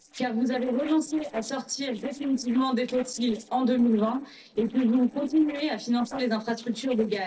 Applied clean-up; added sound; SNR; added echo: neural separator model SepFormer DNS4.